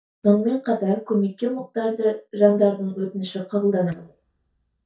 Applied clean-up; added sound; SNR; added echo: neural mask model DeepFilterNet 3.